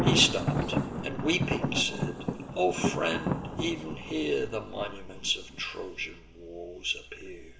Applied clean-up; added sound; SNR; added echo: none; Thunder; 1 dB; reverberation time 1.5 s.